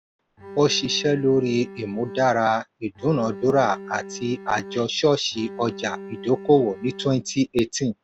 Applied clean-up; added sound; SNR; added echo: none; Bowed string instrument; 15 dB; none.